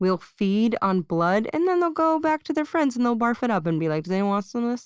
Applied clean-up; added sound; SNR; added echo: none; none; none; none.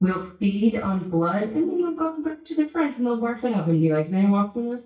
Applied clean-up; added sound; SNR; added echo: neural mask model DeepFilterNet 3.